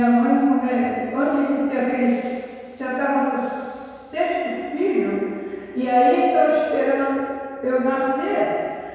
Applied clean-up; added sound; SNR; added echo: none; none; none; reverberation time 1.9 s.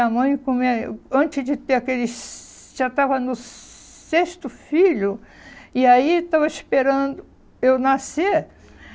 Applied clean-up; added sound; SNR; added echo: none; none; none; none.